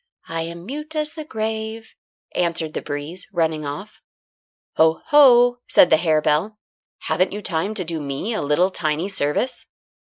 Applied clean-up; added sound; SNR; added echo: neural mask model Resemble Enhance denoiser.